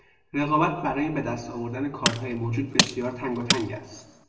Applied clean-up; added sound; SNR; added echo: none; Tools; 0 dB; reverberation time 0.9 s.